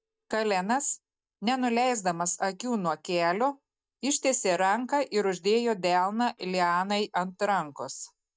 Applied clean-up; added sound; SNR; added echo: neural mask model DeepFilterNet 3.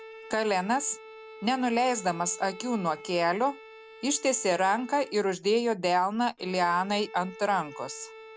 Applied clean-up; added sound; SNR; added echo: none; Bowed string instrument; 18 dB; none.